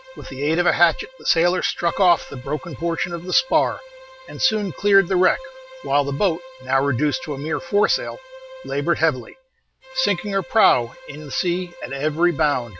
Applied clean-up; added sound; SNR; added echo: none; Bowed string instrument; 18 dB; none.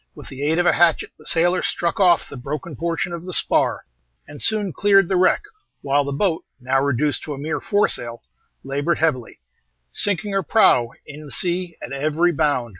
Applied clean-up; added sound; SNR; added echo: none; none; none; none.